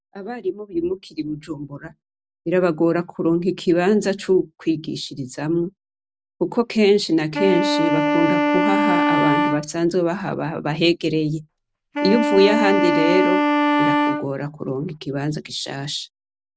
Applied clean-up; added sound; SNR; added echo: none; Wind instrument, woodwind instrument; -2 dB; none.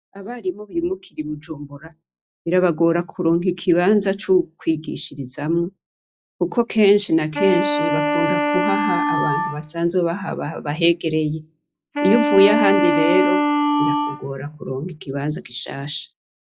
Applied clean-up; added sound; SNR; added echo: classical method log-MMSE.